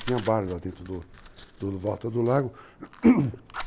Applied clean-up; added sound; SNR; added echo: none; Fire; 16 dB; none.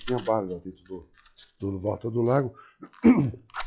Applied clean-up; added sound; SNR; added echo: classical method log-MMSE.